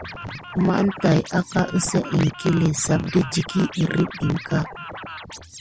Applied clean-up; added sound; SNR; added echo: none; Scratching (performance technique); 14 dB; none.